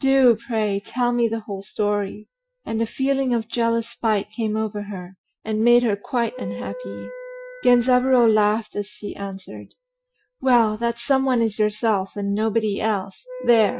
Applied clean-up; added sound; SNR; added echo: classical method Wiener filter.